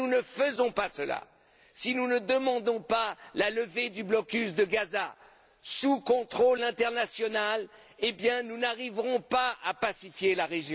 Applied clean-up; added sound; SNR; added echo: none; none; none; none.